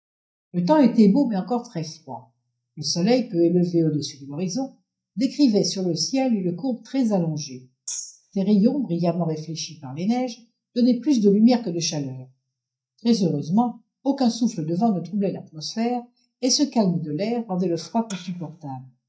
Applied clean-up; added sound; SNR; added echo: neural mask model DeepFilterNet 3.